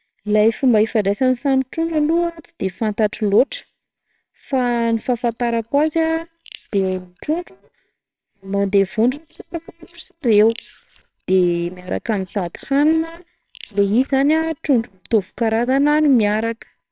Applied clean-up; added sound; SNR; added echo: neural separator model SepFormer WHAMR!.